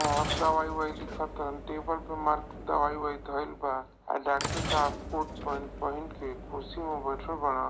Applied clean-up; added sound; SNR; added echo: none; Sliding door / Train; 7 dB; none.